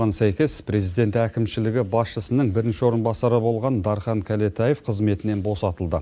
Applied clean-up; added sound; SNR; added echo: none; none; none; none.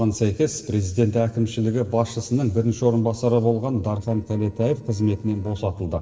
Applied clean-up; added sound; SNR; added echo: neural separator model SepFormer DNS4.